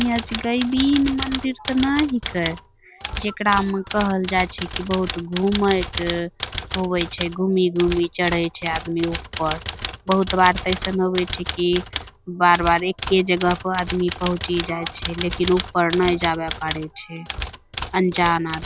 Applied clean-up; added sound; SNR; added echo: none; Typewriter; 9 dB; none.